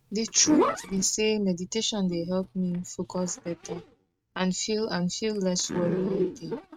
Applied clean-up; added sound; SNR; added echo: neural mask model RNNoise.